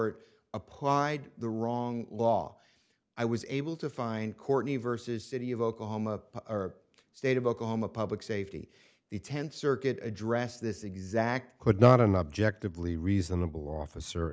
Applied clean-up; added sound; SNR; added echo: none; none; none; none.